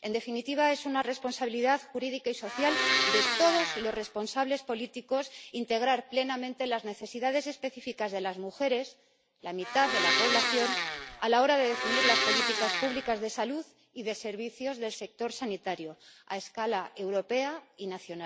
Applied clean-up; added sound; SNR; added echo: none; Domestic sounds, home sounds; -2 dB; none.